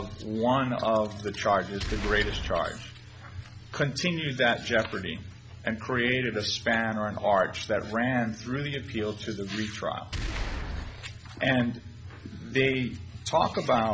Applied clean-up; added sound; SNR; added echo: none; Boom; 9 dB; none.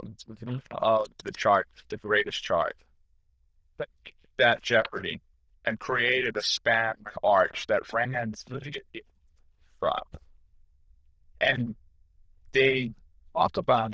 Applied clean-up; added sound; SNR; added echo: neural diffusion model UNIVERSE++.